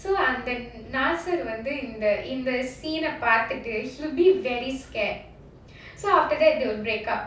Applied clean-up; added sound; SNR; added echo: none; none; none; none.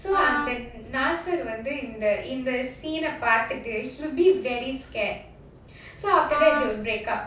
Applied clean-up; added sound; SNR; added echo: none; Wind instrument, woodwind instrument; 4 dB; none.